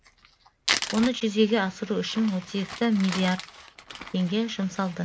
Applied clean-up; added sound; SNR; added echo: none; Crumpling, crinkling; 9 dB; none.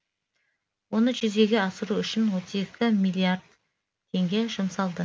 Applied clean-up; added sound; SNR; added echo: none; none; none; none.